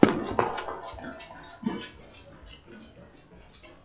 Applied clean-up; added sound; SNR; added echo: classical method WPE with log-MMSE.